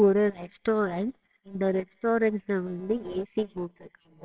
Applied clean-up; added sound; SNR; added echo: neural separator model SepFormer WHAMR!.